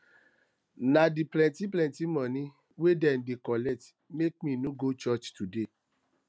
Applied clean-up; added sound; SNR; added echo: none; none; none; none.